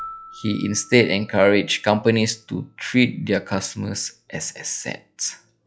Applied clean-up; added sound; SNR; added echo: classical method log-MMSE.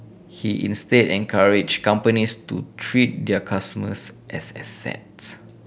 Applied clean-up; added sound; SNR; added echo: none; none; none; none.